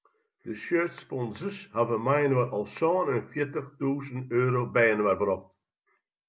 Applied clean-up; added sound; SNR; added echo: none; none; none; none.